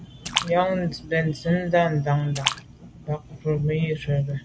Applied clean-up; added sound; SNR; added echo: none; Splash, splatter; 10 dB; none.